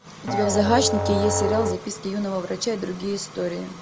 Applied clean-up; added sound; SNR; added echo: none; Musical instrument; 2 dB; none.